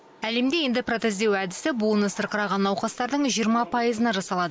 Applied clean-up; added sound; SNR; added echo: none; none; none; none.